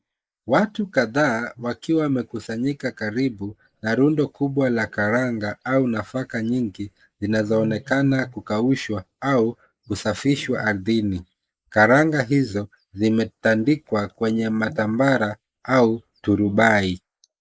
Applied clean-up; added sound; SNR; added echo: neural mask model Resemble Enhance denoiser.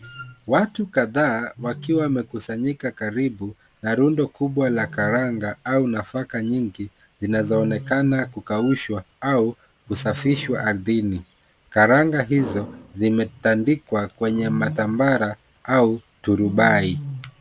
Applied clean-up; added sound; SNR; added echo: none; Wind instrument, woodwind instrument + Wild animals; 15 dB; none.